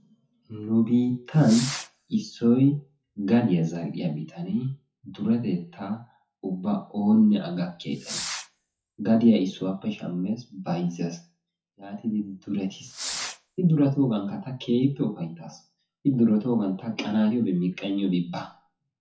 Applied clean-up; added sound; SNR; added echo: classical method WPE with log-MMSE.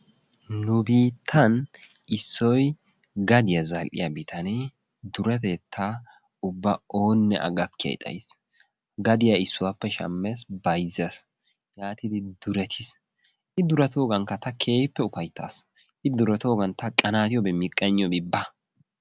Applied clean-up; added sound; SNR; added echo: none; none; none; none.